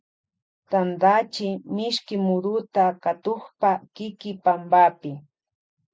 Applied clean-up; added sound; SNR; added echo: none; none; none; none.